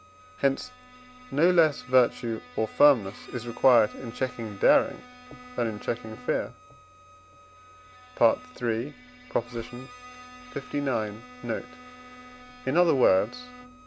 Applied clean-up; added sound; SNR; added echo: none; Bowed string instrument + Bowed string instrument; 19 dB; none.